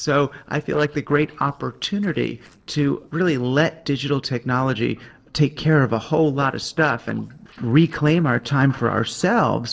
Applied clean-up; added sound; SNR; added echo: neural separator model SepFormer DNS4.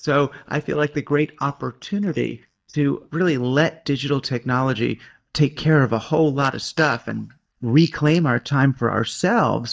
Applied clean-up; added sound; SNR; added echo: neural mask model DeepFilterNet 3.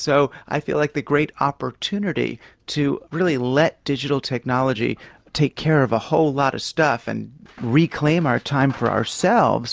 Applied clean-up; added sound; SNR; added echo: none; none; none; none.